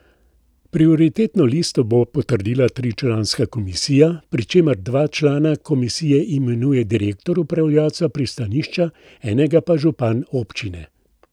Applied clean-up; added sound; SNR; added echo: none; none; none; none.